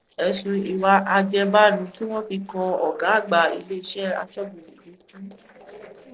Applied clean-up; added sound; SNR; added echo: neural separator model SepFormer DNS4.